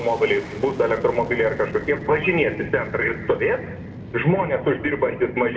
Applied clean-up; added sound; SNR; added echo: none; Fixed-wing aircraft, airplane; 12 dB; reverberation time 1.3 s.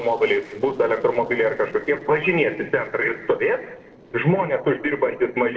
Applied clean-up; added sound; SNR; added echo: neural separator model SepFormer DNS4.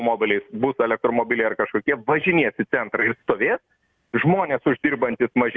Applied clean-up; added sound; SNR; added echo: none; none; none; none.